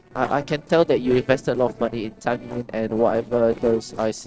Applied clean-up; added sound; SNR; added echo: neural separator model SepFormer DNS4.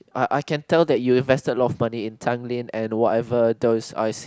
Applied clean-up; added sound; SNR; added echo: none; none; none; none.